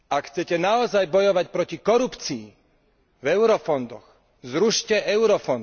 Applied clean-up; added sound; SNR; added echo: none; none; none; none.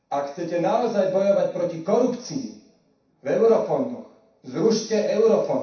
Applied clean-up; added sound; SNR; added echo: none; none; none; reverberation time 0.7 s.